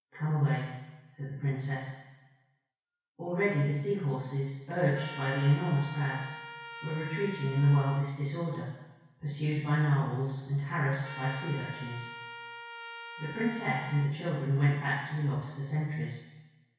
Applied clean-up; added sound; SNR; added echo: none; Trumpet; 13 dB; reverberation time 1.1 s.